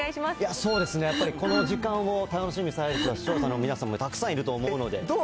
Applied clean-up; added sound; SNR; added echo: none; Cough + Wind instrument, woodwind instrument; 4 dB; none.